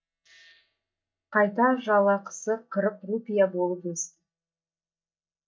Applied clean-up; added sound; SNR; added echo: neural mask model DeepFilterNet 3.